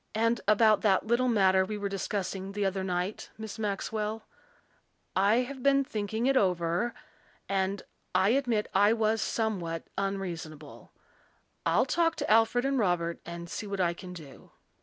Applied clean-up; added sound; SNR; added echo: none; none; none; none.